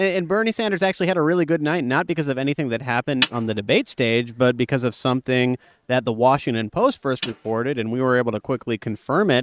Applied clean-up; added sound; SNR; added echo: neural mask model RNNoise.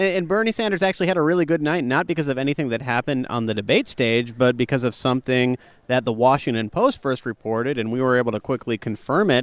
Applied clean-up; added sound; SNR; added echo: none; none; none; none.